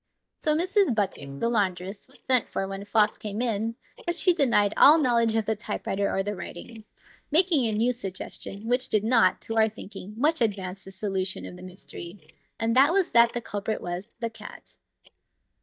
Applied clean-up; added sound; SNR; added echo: neural mask model DeepFilterNet 3.